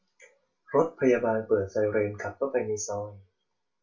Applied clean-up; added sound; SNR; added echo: none; none; none; reverberation time 0.2 s.